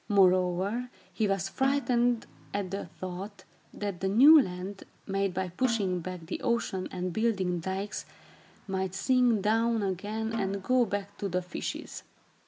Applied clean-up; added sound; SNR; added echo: none; Snare drum; 13 dB; none.